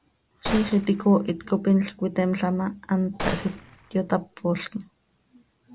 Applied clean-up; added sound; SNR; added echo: none; Gunshot, gunfire; 11 dB; none.